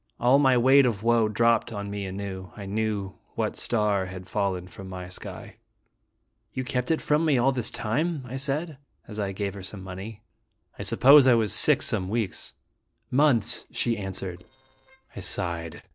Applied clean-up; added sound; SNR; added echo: neural separator model SepFormer DNS4.